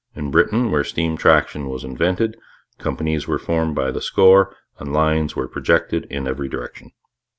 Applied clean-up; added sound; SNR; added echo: none; none; none; none.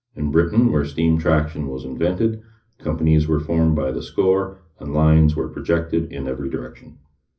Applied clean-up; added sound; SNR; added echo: none; none; none; reverberation time 0.4 s.